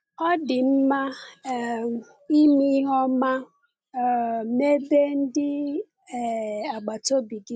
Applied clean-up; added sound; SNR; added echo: none; none; none; none.